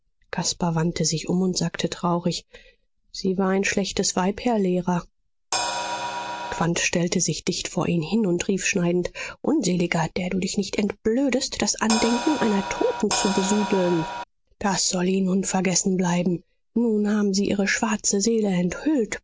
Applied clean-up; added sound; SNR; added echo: none; Crash cymbal; 4 dB; none.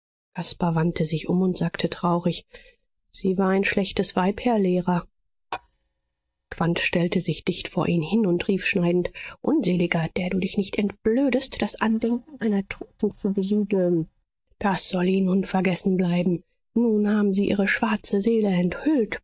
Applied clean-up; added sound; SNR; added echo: neural mask model DeepFilterNet 3.